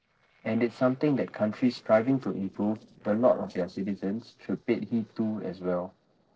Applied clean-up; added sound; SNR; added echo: neural separator model SepFormer DNS4.